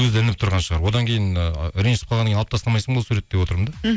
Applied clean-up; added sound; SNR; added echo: none; none; none; none.